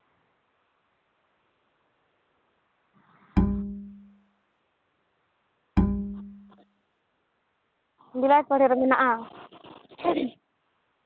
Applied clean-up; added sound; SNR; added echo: none; Bowed string instrument; -2 dB; none.